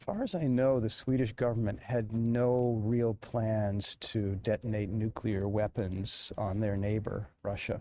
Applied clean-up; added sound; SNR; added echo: neural mask model RNNoise.